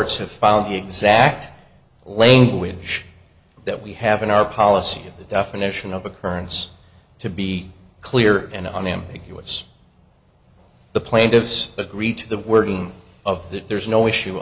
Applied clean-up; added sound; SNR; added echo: none; none; none; none.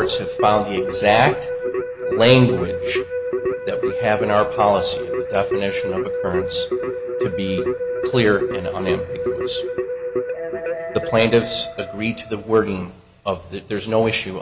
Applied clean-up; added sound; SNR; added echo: none; Keyboard (musical); 3 dB; none.